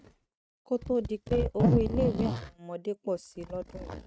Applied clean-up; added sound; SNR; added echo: neural mask model RNNoise.